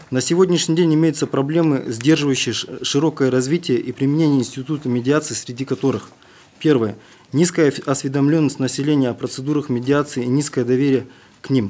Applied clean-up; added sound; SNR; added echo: none; none; none; none.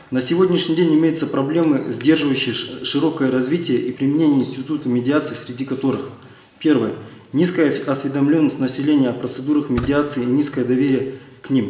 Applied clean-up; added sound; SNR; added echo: none; Fireworks; 16 dB; reverberation time 0.9 s.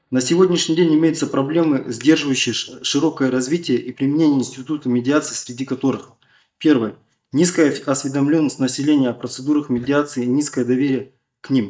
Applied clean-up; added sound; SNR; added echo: neural mask model DeepFilterNet 3.